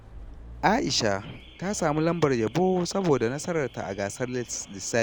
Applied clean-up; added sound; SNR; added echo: none; Alarm / Car; 19 dB; none.